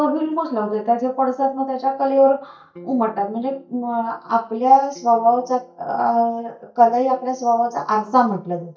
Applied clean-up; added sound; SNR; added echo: neural mask model DeepFilterNet 3.